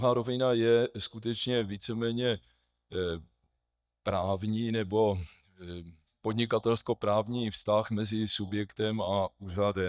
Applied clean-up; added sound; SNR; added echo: neural mask model DeepFilterNet 3.